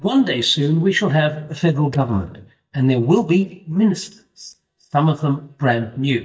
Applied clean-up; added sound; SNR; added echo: neural mask model DeepFilterNet 3.